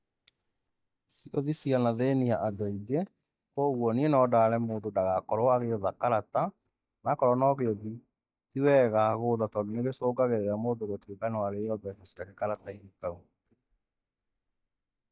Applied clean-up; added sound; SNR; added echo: neural mask model DeepFilterNet 3.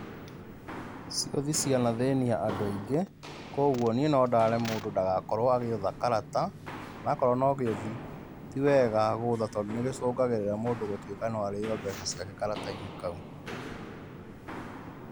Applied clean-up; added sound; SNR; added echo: none; Walk, footsteps; 12 dB; none.